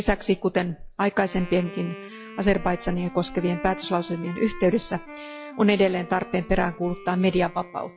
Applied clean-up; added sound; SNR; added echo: classical method log-MMSE.